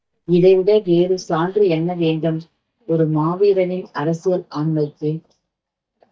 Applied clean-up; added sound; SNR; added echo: neural mask model DeepFilterNet 3.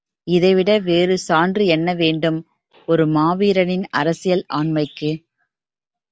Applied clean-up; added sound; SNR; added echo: none; none; none; none.